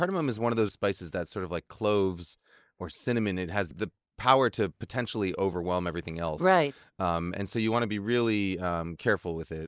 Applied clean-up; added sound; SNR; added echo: neural mask model Resemble Enhance denoiser.